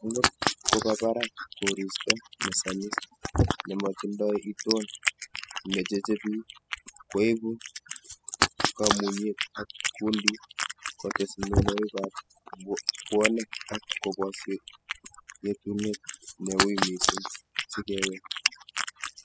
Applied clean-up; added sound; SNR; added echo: classical method spectral subtraction.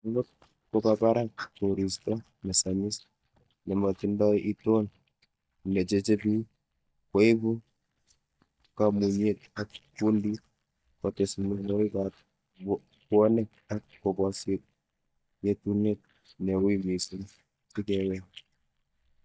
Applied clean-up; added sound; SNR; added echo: neural mask model DeepFilterNet 3.